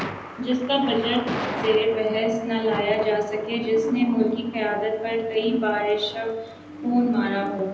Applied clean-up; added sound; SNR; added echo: none; Thunder; 12 dB; reverberation time 0.9 s.